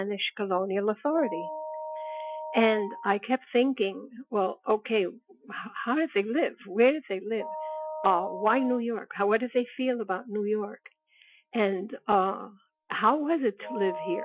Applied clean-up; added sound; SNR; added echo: classical method Wiener filter.